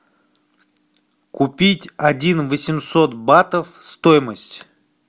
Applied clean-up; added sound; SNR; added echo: none; none; none; none.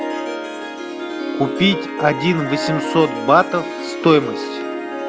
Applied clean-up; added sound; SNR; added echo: none; Harp; 5 dB; none.